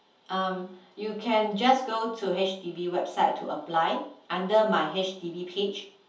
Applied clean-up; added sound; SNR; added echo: none; none; none; reverberation time 0.5 s.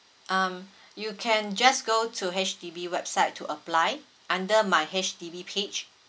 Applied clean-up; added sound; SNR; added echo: none; none; none; none.